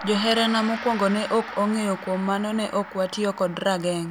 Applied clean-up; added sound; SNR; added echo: none; Gong; 12 dB; none.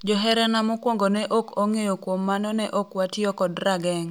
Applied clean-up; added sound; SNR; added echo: none; none; none; none.